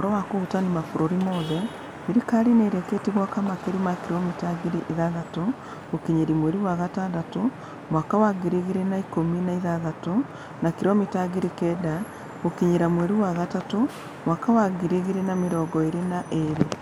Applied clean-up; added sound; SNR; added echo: none; Traffic noise, roadway noise / Vehicle horn, car horn, honking; 14 dB; none.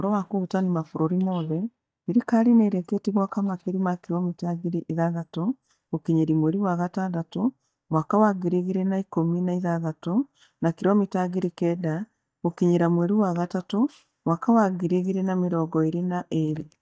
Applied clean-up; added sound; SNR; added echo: neural mask model DeepFilterNet 3.